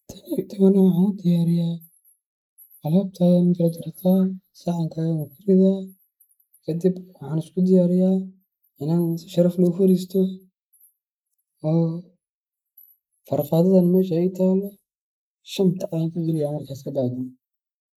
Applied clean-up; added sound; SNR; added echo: neural mask model Resemble Enhance denoiser.